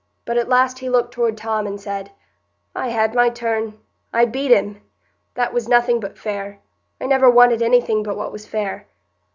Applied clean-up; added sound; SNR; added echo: none; none; none; none.